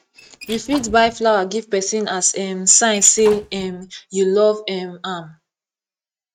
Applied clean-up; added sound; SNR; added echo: neural mask model RNNoise.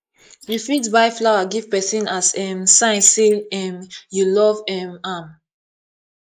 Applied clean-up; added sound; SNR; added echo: neural mask model Resemble Enhance denoiser.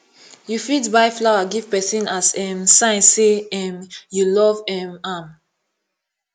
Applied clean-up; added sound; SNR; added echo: none; none; none; none.